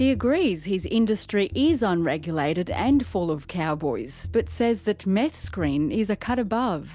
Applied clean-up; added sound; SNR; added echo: none; none; none; none.